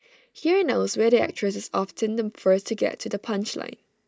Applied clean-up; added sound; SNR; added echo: neural mask model DeepFilterNet 3.